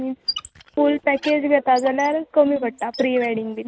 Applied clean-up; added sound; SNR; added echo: none; Squeak + Ringtone; 16 dB; none.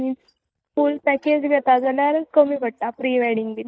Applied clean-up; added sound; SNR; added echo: neural mask model DeepFilterNet 3.